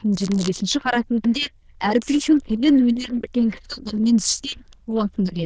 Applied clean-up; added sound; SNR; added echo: neural diffusion model UNIVERSE++.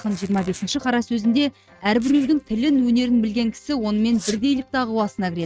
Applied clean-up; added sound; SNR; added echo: neural mask model RNNoise.